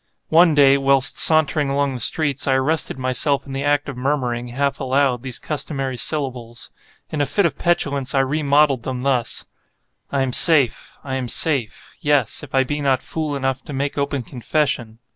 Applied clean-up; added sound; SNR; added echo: none; none; none; none.